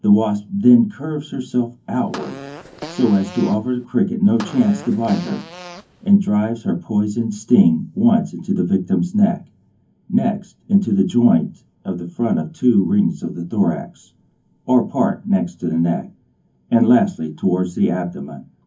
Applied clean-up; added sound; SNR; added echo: none; Fart; 16 dB; reverberation time 0.3 s.